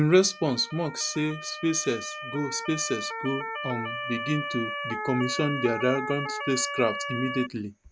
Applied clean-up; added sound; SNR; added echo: none; Motor vehicle (road) / Siren; 7 dB; none.